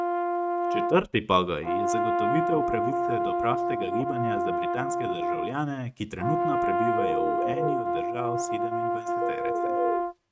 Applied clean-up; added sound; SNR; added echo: neural mask model RNNoise.